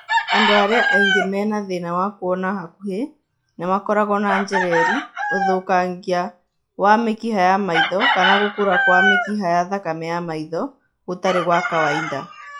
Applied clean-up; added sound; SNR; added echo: classical method log-MMSE.